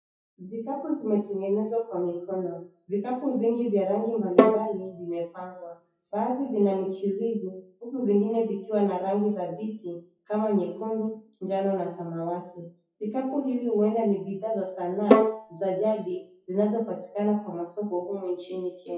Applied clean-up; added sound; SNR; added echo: classical method WPE with log-MMSE.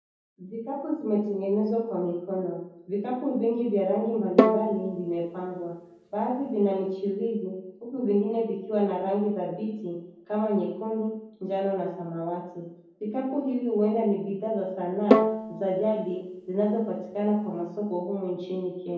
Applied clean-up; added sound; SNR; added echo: none; Bowed string instrument; 0 dB; reverberation time 0.9 s.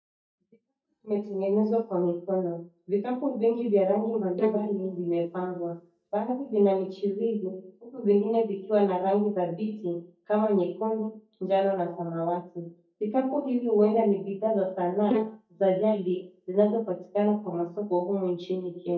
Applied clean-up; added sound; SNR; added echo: neural mask model DeepFilterNet 3.